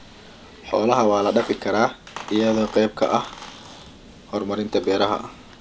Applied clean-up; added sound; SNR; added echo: none; Squeak; 18 dB; none.